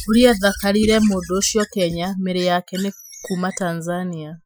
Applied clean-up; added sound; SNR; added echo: classical method Wiener filter.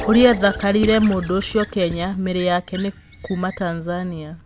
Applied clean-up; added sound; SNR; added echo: none; Drum + Squeak / Writing; 13 dB; none.